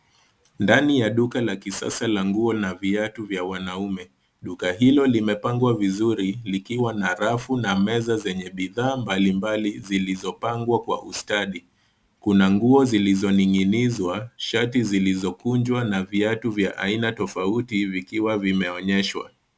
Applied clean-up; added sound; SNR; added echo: none; none; none; none.